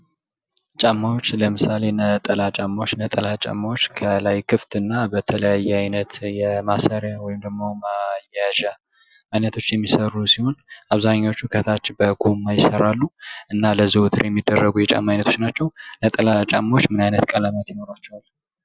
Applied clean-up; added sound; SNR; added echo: none; none; none; none.